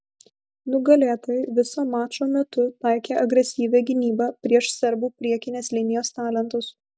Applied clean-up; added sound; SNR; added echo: none; none; none; none.